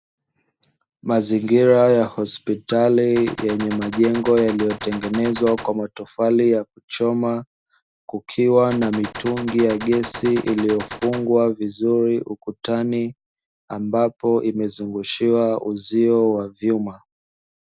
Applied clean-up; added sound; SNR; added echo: none; Gunshot, gunfire; 12 dB; none.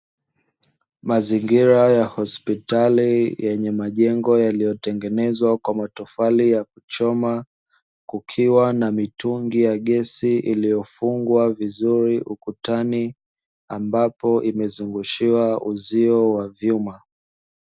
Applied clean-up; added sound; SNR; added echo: none; none; none; none.